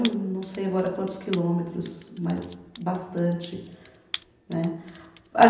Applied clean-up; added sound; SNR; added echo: none; Computer keyboard; 10 dB; reverberation time 0.9 s.